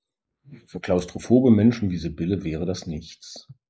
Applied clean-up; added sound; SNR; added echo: neural mask model Resemble Enhance denoiser.